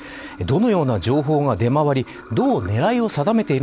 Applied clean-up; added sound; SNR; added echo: none; Sink (filling or washing) / Water; 19 dB; none.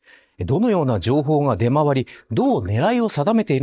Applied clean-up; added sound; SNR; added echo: neural mask model DeepFilterNet 3.